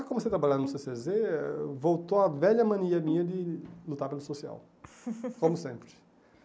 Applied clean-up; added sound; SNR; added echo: none; Bowed string instrument; 18 dB; none.